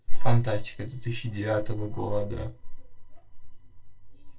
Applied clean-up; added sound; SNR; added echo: neural separator model SepFormer DNS4.